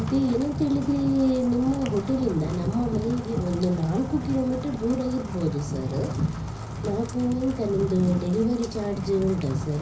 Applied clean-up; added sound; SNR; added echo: none; Rain; 13 dB; reverberation time 0.5 s.